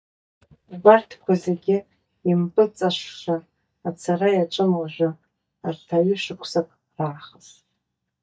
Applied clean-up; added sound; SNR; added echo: neural mask model DeepFilterNet 3.